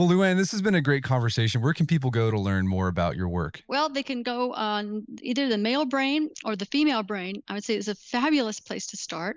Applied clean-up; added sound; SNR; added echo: neural mask model Resemble Enhance denoiser.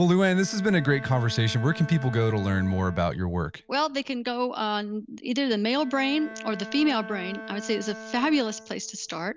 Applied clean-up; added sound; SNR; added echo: none; Bowed string instrument; 16 dB; none.